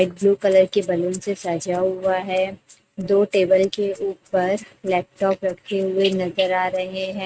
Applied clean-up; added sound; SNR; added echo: neural mask model RNNoise.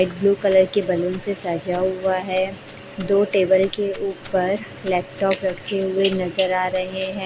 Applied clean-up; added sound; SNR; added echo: none; Rattle (instrument); 14 dB; none.